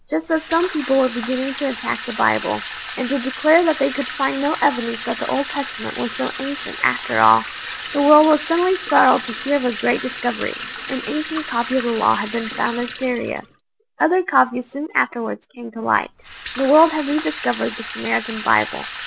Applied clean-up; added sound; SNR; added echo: none; Sink (filling or washing) / Water tap, faucet; 7 dB; none.